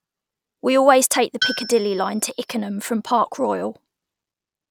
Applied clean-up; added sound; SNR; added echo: none; Tools; 11 dB; none.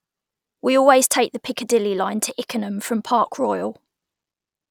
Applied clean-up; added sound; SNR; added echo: none; none; none; none.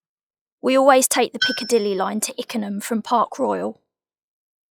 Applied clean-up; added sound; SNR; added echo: classical method log-MMSE.